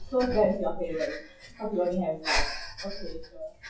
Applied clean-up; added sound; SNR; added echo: classical method WPE with log-MMSE.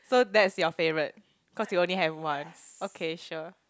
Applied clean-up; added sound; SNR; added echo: none; none; none; none.